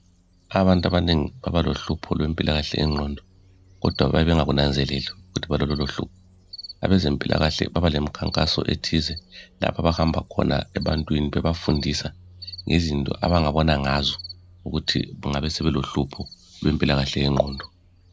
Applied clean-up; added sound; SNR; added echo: none; Cricket; 20 dB; none.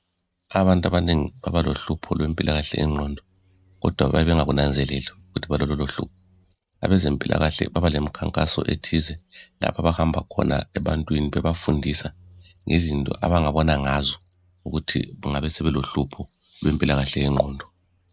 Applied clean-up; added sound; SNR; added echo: neural mask model RNNoise.